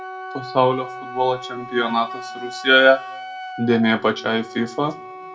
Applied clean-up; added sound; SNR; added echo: none; Wind instrument, woodwind instrument; 13 dB; reverberation time 0.4 s.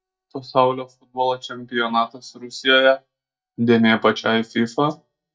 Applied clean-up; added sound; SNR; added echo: neural mask model DeepFilterNet 3.